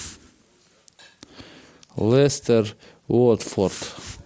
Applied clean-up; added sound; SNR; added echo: none; none; none; none.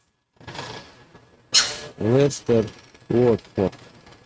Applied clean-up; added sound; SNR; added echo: neural mask model RNNoise.